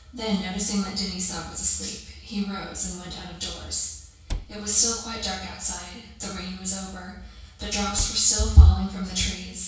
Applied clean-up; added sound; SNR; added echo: none; Cupboard open or close; 10 dB; reverberation time 0.6 s.